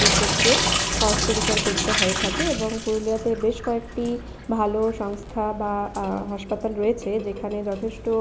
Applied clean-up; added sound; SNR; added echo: none; Drip / Sink (filling or washing); 1 dB; none.